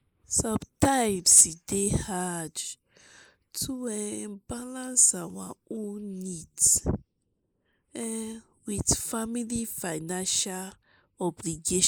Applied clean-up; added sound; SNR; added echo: neural mask model Resemble Enhance denoiser.